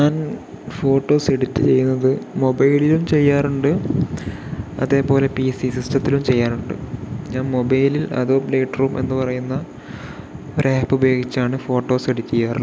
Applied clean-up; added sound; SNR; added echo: none; none; none; none.